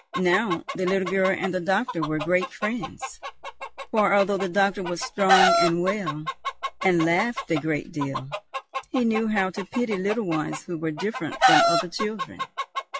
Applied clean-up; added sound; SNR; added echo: classical method log-MMSE.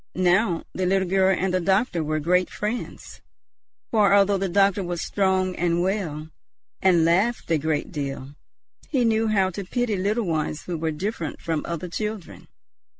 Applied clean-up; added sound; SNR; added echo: none; none; none; none.